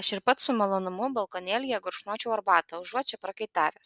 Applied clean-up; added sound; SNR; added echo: none; none; none; none.